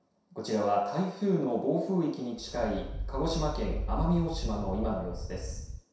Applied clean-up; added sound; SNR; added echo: none; Thunder / Wind; 4 dB; reverberation time 0.7 s.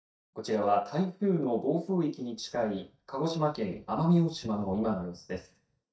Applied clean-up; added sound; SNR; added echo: neural mask model DeepFilterNet 3.